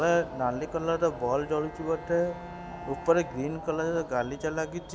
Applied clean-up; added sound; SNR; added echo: none; Bowed string instrument; 18 dB; none.